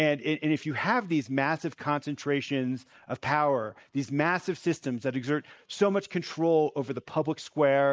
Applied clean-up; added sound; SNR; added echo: neural mask model Resemble Enhance denoiser.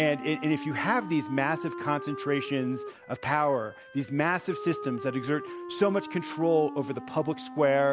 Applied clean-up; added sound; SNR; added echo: none; Wind instrument, woodwind instrument; 11 dB; none.